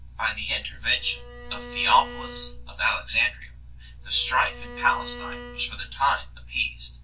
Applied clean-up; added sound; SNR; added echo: none; Bowed string instrument; 17 dB; reverberation time 0.2 s.